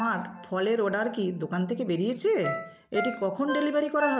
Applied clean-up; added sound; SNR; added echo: none; Ringtone; 9 dB; none.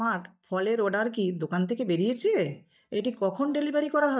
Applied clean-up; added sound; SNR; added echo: neural mask model DeepFilterNet 3.